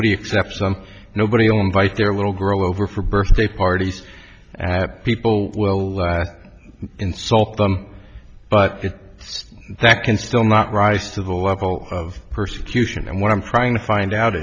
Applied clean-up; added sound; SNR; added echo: none; none; none; none.